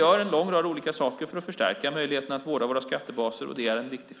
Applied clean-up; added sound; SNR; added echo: none; none; none; none.